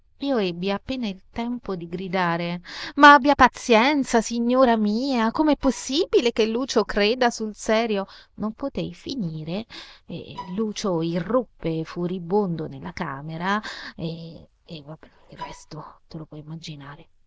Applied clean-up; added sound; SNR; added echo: neural diffusion model UNIVERSE++.